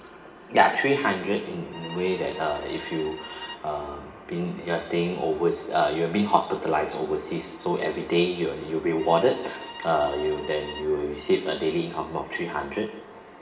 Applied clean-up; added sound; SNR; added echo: none; Bowed string instrument; 17 dB; reverberation time 1.0 s.